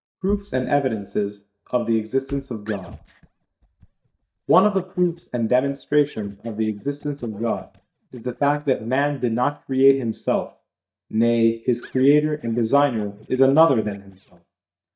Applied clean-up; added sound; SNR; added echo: neural mask model DeepFilterNet 3.